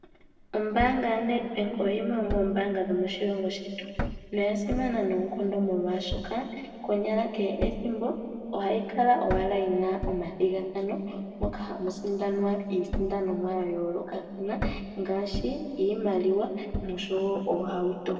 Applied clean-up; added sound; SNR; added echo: none; Thump, thud; 11 dB; reverberation time 2.2 s.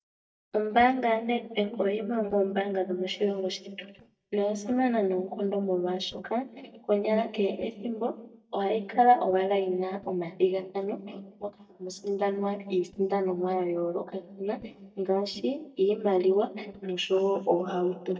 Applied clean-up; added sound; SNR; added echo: neural mask model DeepFilterNet 3.